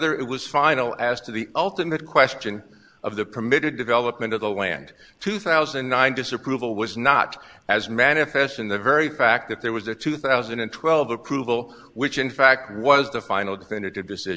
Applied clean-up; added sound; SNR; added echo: none; none; none; none.